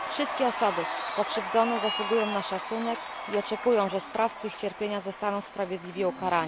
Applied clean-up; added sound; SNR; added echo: none; Cheering; 6 dB; none.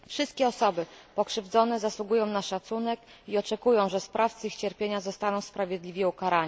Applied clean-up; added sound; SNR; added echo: none; none; none; none.